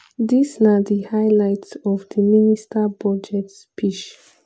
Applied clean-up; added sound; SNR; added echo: none; none; none; none.